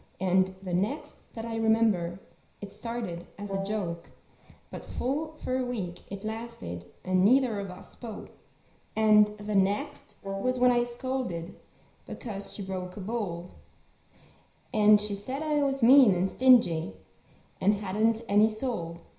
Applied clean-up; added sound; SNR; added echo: none; Wind instrument, woodwind instrument; 8 dB; reverberation time 0.5 s.